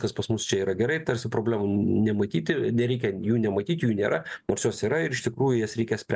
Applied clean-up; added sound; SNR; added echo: none; none; none; none.